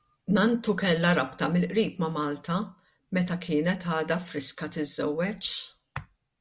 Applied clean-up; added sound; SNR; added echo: none; none; none; none.